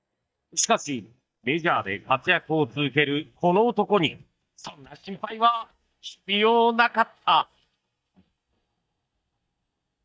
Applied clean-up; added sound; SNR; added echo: neural mask model DeepFilterNet 3.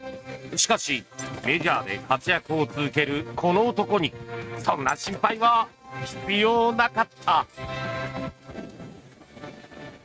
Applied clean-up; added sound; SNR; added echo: neural mask model RNNoise.